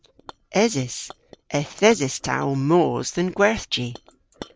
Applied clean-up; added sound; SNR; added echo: neural separator model SepFormer DNS4.